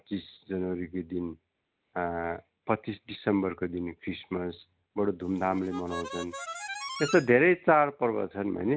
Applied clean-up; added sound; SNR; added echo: none; Harmonica; 10 dB; none.